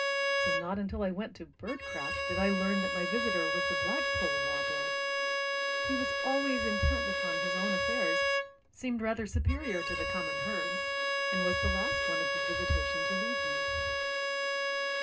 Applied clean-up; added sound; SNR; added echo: none; Bowed string instrument; -4 dB; reverberation time 0.2 s.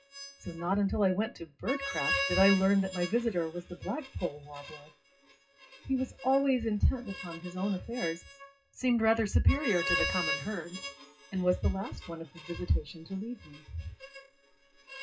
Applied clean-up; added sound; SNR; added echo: classical method WPE with log-MMSE.